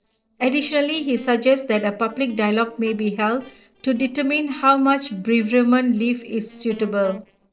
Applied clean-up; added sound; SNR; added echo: neural separator model SepFormer DNS4.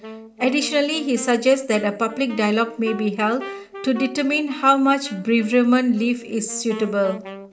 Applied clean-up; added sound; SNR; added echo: none; Wind instrument, woodwind instrument; 16 dB; reverberation time 0.4 s.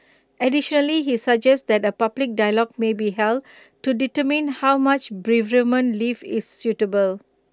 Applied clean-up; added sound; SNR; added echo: none; none; none; none.